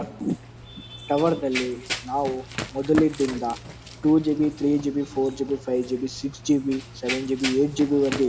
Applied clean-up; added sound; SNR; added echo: none; Run; 11 dB; none.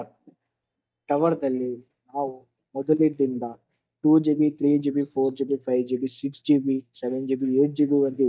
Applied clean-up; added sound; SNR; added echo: neural mask model DeepFilterNet 3.